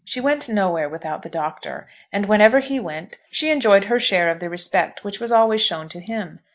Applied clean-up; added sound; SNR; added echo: none; none; none; none.